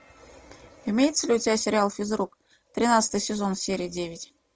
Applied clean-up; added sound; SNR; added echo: none; none; none; none.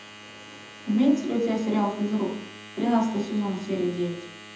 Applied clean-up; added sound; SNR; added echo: none; Domestic sounds, home sounds; 18 dB; reverberation time 0.8 s.